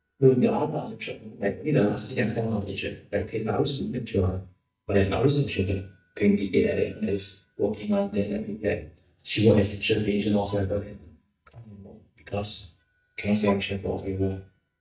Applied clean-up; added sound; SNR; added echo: neural mask model DeepFilterNet 3.